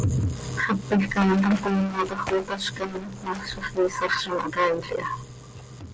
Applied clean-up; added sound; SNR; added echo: none; Run; 15 dB; none.